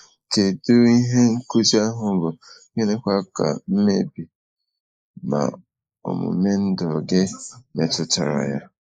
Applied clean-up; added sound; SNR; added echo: neural mask model Resemble Enhance denoiser.